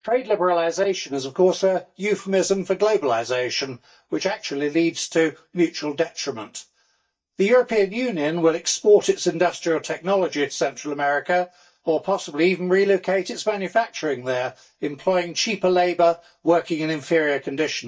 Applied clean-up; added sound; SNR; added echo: neural mask model DeepFilterNet 3.